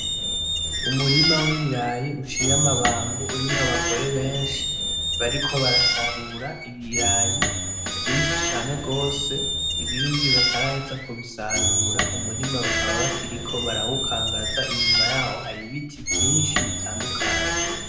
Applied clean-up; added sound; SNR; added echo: none; Squeak; -4 dB; reverberation time 0.8 s.